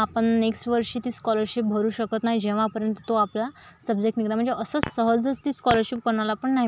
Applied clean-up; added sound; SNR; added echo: none; Chink, clink; 10 dB; none.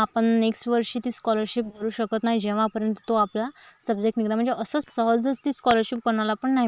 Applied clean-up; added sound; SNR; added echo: neural separator model SepFormer WHAM!.